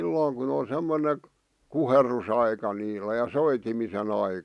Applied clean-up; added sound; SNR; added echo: none; none; none; none.